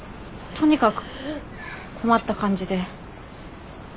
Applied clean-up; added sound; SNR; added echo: none; Breathing; 15 dB; none.